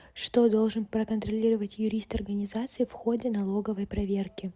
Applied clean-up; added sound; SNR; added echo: none; none; none; none.